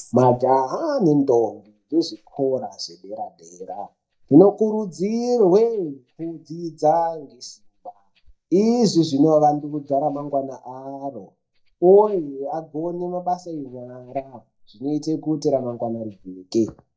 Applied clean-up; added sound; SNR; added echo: neural mask model DeepFilterNet 3.